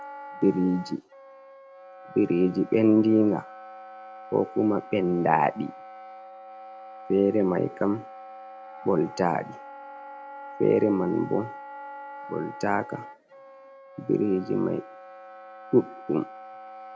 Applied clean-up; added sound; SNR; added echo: none; Wind instrument, woodwind instrument; 16 dB; none.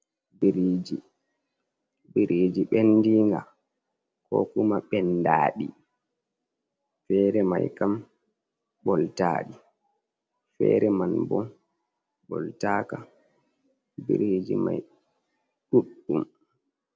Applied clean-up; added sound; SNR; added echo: none; none; none; none.